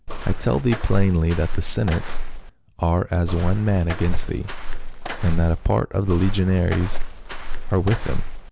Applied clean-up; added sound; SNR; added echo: none; Walk, footsteps; 1 dB; none.